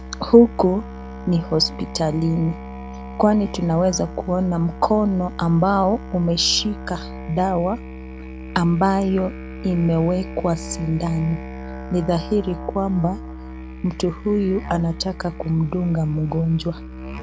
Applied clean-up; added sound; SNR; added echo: none; Musical instrument; 12 dB; none.